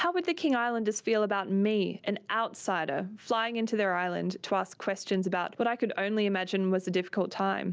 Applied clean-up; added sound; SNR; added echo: none; none; none; none.